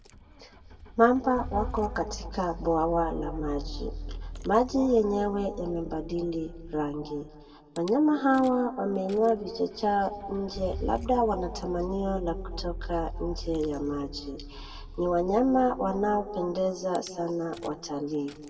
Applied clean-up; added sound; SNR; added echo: none; Rattle / Engine starting / Car; 12 dB; reverberation time 1.5 s.